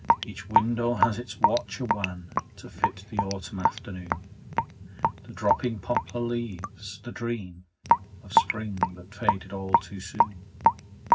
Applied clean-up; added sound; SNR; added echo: none; Raindrop / Drip; -5 dB; reverberation time 0.4 s.